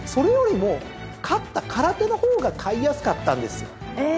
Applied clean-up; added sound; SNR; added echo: none; none; none; none.